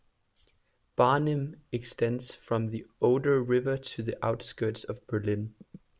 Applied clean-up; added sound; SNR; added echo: none; none; none; none.